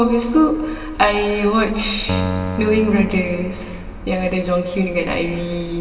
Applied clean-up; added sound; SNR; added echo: none; Keyboard (musical); 11 dB; reverberation time 2.3 s.